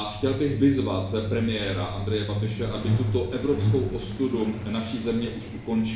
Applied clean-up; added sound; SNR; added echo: none; Truck; 3 dB; reverberation time 0.7 s.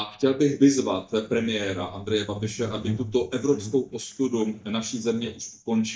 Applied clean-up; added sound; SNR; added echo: neural mask model DeepFilterNet 3.